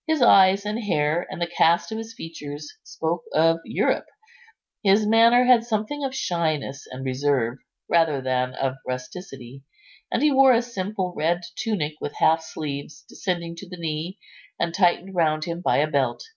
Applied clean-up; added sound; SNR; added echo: none; none; none; none.